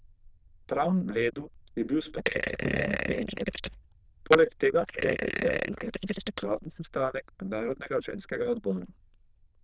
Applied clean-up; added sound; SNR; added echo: neural diffusion model UNIVERSE++.